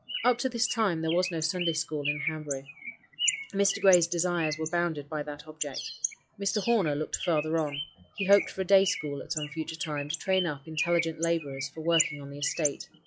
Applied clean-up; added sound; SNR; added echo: classical method log-MMSE.